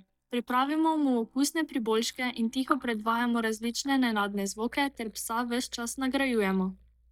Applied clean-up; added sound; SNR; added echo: neural mask model DeepFilterNet 3.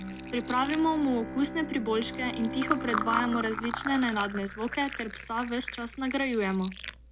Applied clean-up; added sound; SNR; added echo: none; Bowed string instrument + Fill (with liquid); 7 dB; none.